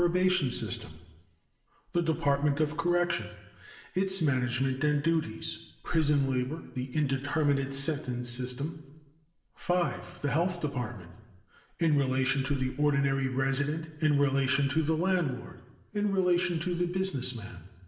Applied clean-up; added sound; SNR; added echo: none; none; none; reverberation time 1.0 s.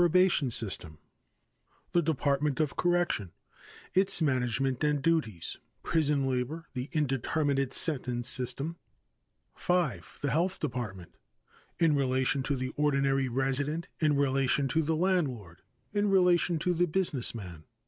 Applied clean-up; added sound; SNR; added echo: none; none; none; none.